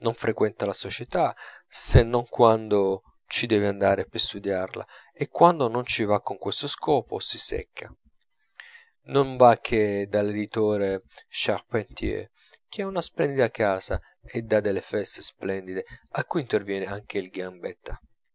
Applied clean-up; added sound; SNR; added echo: none; none; none; none.